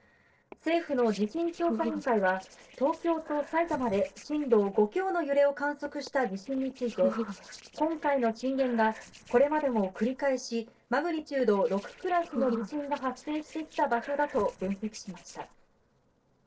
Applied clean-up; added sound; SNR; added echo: neural separator model SepFormer DNS4.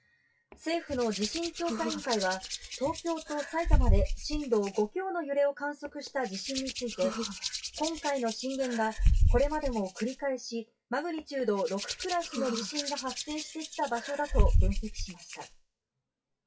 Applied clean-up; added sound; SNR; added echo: classical method WPE with log-MMSE.